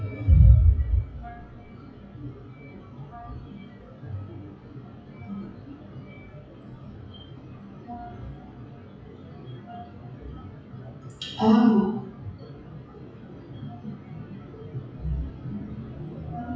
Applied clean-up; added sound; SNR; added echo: classical method WPE with log-MMSE.